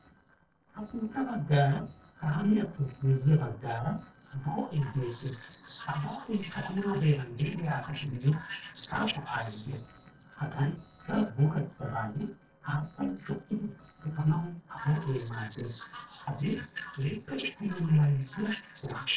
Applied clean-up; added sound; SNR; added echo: neural separator model SepFormer DNS4.